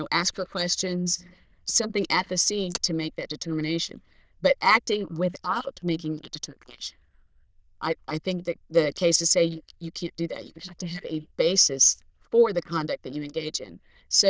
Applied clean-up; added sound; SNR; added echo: neural diffusion model UNIVERSE++.